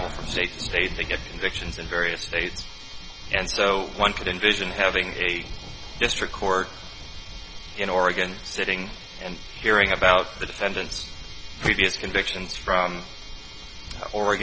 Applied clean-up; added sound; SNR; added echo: none; Rain / Thunderstorm; 16 dB; none.